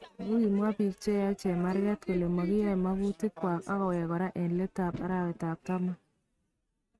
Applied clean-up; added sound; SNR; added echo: neural mask model RNNoise.